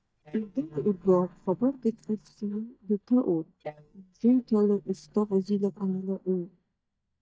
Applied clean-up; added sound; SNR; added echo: neural mask model DeepFilterNet 3.